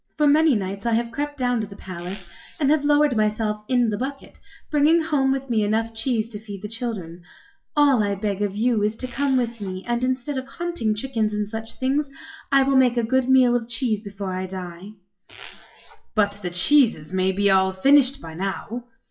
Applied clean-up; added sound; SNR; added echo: classical method WPE with log-MMSE.